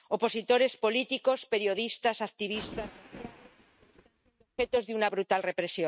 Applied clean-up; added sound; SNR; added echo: neural mask model RNNoise.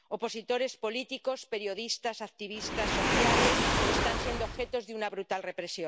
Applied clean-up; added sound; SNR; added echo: none; Waves, surf; -2 dB; none.